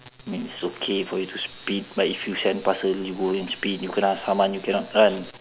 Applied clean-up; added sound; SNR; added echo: none; none; none; none.